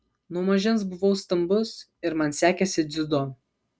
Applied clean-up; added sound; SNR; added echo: none; none; none; none.